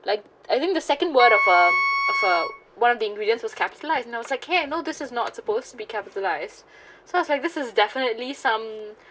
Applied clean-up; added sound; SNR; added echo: none; Wind instrument, woodwind instrument; 0 dB; none.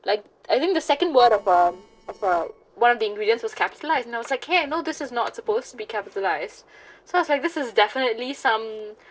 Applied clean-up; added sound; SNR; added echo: neural separator model SepFormer DNS4.